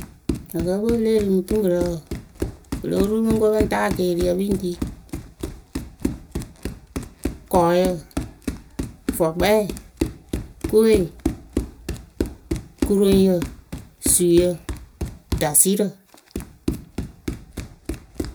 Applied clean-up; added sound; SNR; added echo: none; Run; 7 dB; none.